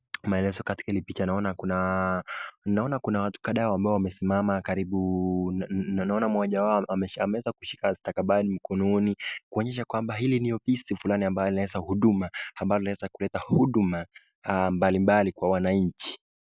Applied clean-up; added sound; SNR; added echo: none; none; none; none.